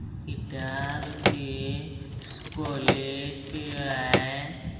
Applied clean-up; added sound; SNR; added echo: none; Drawer open or close; -2 dB; reverberation time 1.6 s.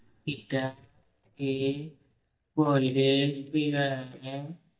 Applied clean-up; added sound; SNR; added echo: neural mask model DeepFilterNet 3.